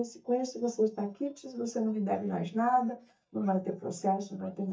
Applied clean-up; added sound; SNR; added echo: neural mask model DeepFilterNet 3.